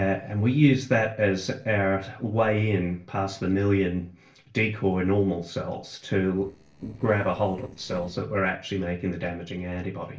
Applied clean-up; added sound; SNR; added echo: neural separator model SepFormer DNS4.